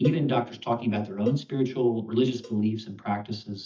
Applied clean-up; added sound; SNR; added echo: neural mask model DeepFilterNet 3.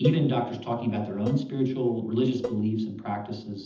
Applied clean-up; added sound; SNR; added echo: neural separator model SepFormer DNS4.